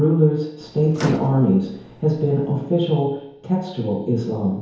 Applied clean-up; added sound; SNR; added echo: none; Microwave oven; 15 dB; reverberation time 1.0 s.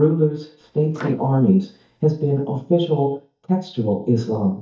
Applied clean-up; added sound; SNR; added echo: neural mask model DeepFilterNet 3.